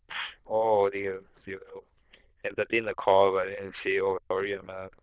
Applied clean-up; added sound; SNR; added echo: neural diffusion model UNIVERSE++.